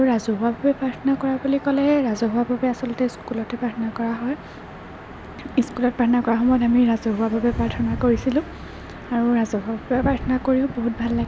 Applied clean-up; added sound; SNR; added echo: none; none; none; none.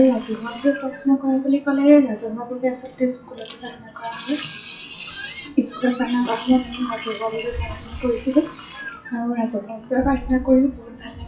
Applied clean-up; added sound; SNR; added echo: classical method WPE with log-MMSE.